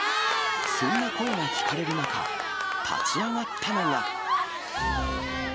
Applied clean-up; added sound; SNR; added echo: none; Cheering; -4 dB; none.